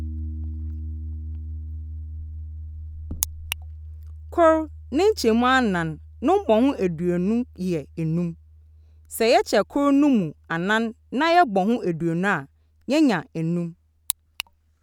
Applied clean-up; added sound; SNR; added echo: none; Piano; 14 dB; none.